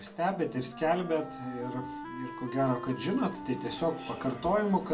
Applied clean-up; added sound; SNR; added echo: none; Wind instrument, woodwind instrument; 12 dB; reverberation time 0.2 s.